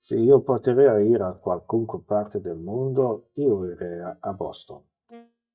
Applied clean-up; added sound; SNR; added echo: neural mask model DeepFilterNet 3.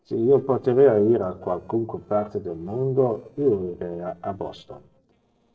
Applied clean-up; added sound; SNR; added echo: neural separator model SepFormer DNS4.